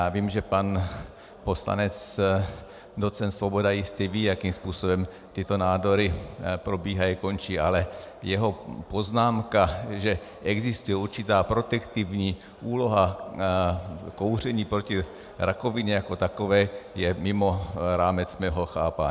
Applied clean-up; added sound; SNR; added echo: none; none; none; none.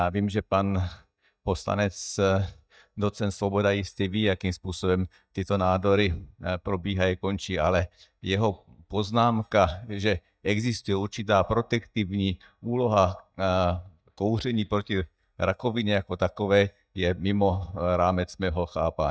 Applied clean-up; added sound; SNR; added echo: neural mask model DeepFilterNet 3.